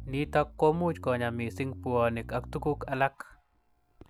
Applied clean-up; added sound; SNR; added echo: none; Bass guitar; 14 dB; none.